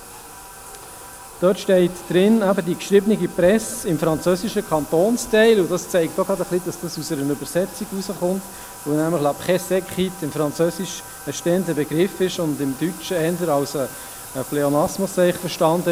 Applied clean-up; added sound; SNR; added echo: none; Bathtub (filling or washing); 16 dB; none.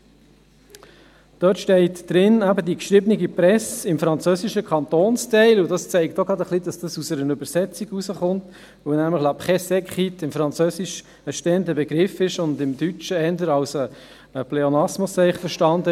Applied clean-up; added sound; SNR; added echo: none; none; none; none.